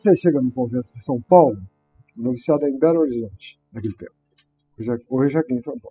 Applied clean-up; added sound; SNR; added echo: classical method spectral subtraction.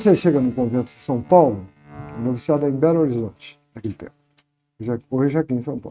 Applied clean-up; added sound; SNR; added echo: neural mask model RNNoise.